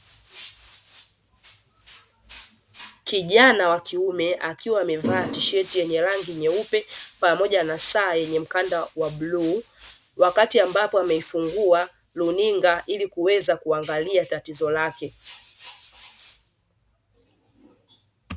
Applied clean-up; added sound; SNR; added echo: none; none; none; none.